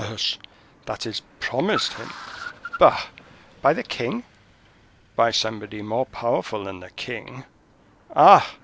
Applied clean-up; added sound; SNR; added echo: none; Car; 18 dB; none.